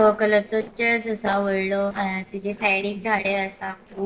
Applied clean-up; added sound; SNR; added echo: neural separator model SepFormer DNS4.